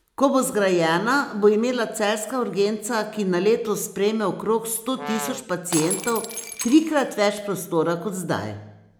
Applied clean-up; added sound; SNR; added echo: none; Shatter + Brass instrument; 11 dB; none.